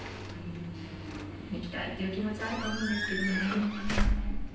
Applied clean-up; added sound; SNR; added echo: none; Squeak / Slam / Alarm / Wood; -1 dB; reverberation time 0.9 s.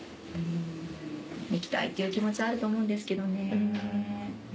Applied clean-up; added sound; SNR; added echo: none; none; none; none.